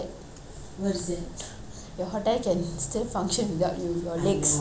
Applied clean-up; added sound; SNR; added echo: none; none; none; none.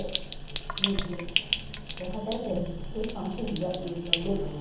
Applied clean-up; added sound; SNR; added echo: none; Sink (filling or washing); -4 dB; reverberation time 0.8 s.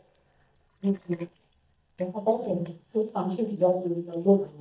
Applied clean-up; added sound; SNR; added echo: neural mask model DeepFilterNet 3.